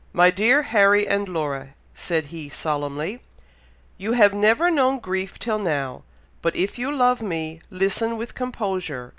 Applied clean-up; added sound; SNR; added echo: none; none; none; none.